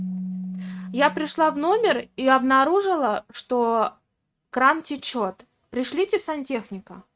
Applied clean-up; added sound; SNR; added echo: neural mask model RNNoise.